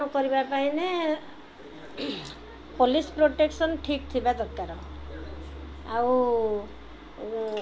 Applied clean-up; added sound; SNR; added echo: none; Engine; 18 dB; none.